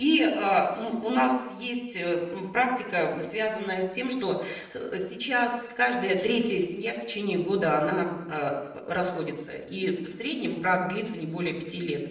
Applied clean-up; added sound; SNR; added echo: none; none; none; reverberation time 0.8 s.